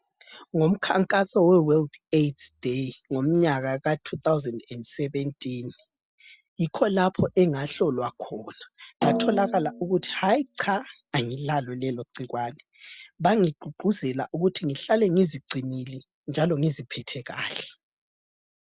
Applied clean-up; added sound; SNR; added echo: none; Snare drum; 6 dB; none.